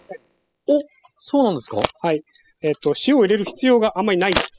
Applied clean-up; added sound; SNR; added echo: classical method spectral subtraction.